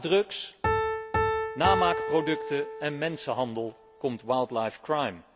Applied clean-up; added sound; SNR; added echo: none; Piano; 3 dB; none.